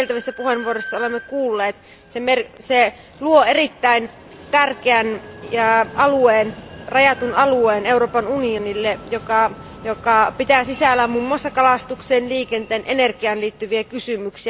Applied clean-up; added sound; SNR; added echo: none; Train; 18 dB; none.